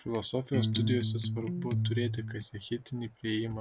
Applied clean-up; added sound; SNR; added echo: none; Electric guitar; -3 dB; none.